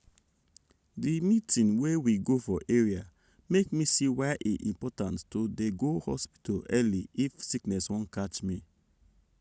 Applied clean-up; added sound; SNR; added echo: none; none; none; none.